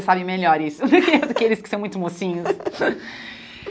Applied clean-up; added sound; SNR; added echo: none; none; none; none.